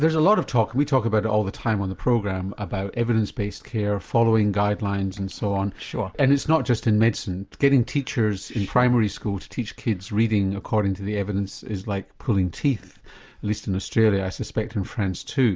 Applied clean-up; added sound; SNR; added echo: none; none; none; none.